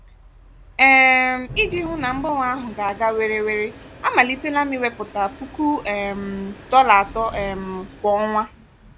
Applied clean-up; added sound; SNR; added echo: none; Thunder / Rain + Train; 18 dB; none.